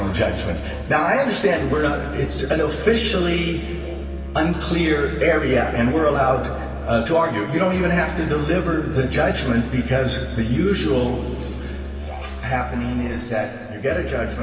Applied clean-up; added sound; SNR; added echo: none; Musical instrument; 9 dB; reverberation time 2.6 s.